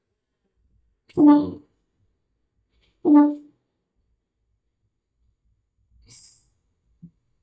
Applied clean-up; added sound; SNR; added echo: neural mask model DeepFilterNet 3.